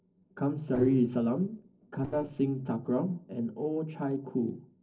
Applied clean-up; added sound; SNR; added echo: neural separator model SepFormer DNS4.